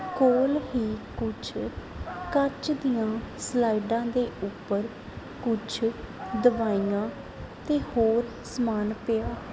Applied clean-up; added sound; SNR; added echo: none; Dog; 15 dB; none.